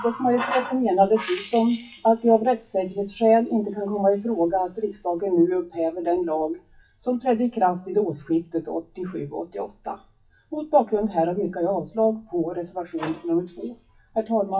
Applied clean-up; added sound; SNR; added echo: classical method WPE with log-MMSE.